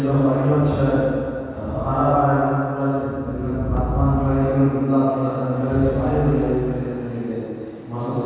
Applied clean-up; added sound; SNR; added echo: none; Bowed string instrument; 19 dB; reverberation time 2.1 s.